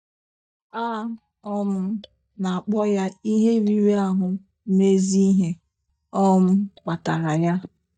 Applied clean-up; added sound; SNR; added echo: neural mask model DeepFilterNet 3.